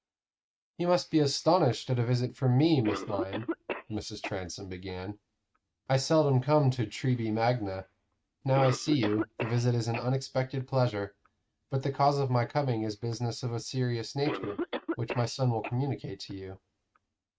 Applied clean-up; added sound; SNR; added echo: neural mask model RNNoise.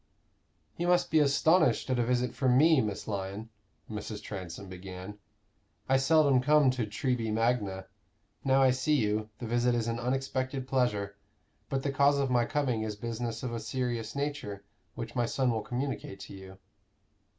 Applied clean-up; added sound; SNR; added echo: none; none; none; none.